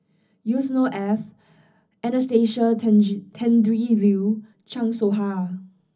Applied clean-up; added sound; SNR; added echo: none; none; none; reverberation time 0.4 s.